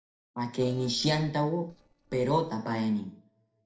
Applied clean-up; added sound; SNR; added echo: neural separator model SepFormer DNS4.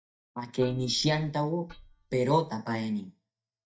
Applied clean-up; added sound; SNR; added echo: neural mask model DeepFilterNet 3.